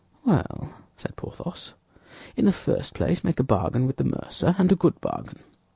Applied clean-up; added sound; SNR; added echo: none; none; none; none.